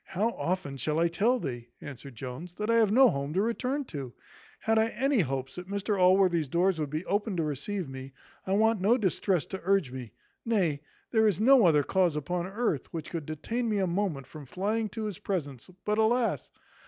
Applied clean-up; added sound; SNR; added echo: none; none; none; none.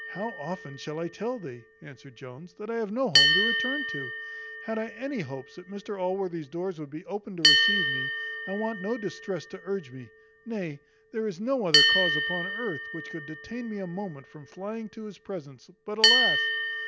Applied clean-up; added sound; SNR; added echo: none; Bell; -4 dB; none.